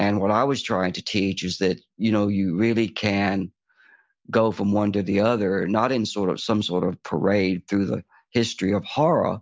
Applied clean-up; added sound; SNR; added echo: none; none; none; none.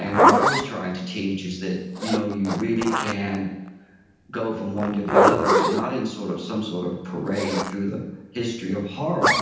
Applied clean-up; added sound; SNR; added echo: none; Zipper (clothing); -2 dB; reverberation time 0.9 s.